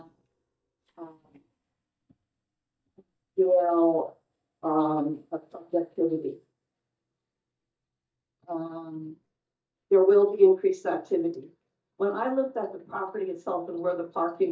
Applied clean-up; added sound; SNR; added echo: neural mask model DeepFilterNet 3.